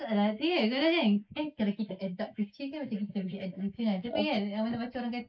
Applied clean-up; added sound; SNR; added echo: neural mask model Resemble Enhance denoiser.